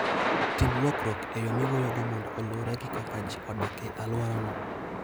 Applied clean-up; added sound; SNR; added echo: none; Thunder / Rain; 1 dB; none.